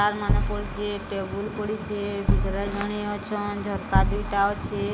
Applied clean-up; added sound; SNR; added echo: none; Bass drum; -2 dB; none.